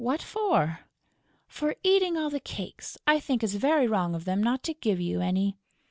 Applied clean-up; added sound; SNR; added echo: none; none; none; none.